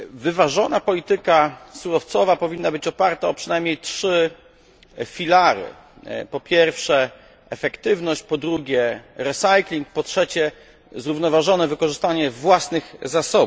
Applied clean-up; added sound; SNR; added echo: none; none; none; none.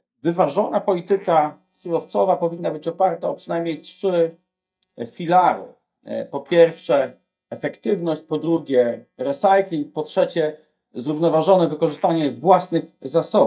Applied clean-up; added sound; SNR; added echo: neural mask model DeepFilterNet 3.